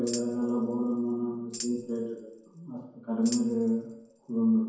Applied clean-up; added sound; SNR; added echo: none; Tambourine; 15 dB; reverberation time 0.9 s.